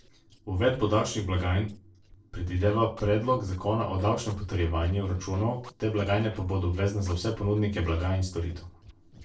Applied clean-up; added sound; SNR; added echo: neural separator model SepFormer DNS4.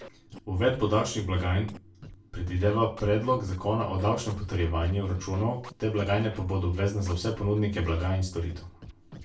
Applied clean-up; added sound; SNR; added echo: none; Scratching (performance technique); 19 dB; reverberation time 0.3 s.